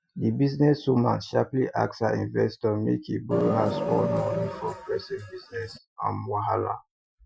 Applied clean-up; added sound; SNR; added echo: classical method Wiener filter.